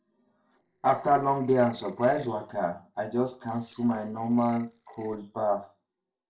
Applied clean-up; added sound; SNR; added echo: neural separator model SepFormer DNS4.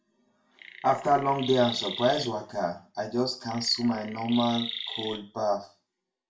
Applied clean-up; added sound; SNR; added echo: none; Chirp, tweet; 10 dB; reverberation time 0.3 s.